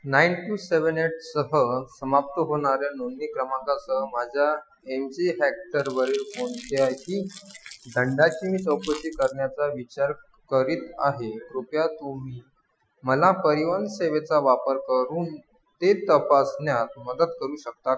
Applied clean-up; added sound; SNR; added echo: classical method Wiener filter.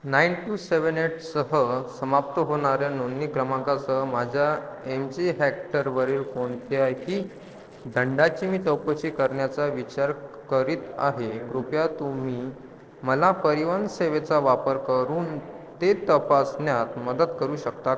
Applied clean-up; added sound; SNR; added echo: neural separator model SepFormer DNS4.